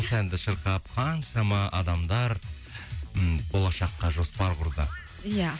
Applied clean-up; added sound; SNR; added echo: none; none; none; none.